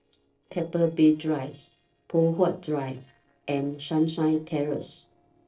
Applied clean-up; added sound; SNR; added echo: neural separator model SepFormer DNS4.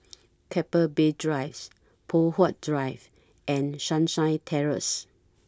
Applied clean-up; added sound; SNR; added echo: none; none; none; none.